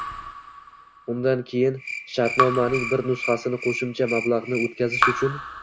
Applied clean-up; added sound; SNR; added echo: none; Raindrop / Drip + Cricket; 4 dB; none.